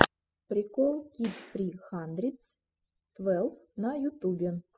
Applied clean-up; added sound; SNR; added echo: classical method spectral subtraction.